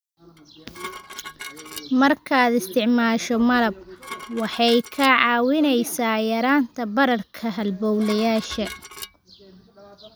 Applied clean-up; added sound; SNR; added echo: none; Dishes, pots, and pans; 17 dB; none.